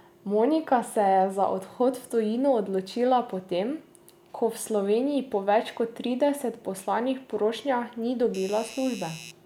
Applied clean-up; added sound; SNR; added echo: none; Doorbell; 17 dB; none.